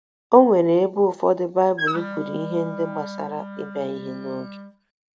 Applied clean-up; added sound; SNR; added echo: none; Wind instrument, woodwind instrument; 10 dB; none.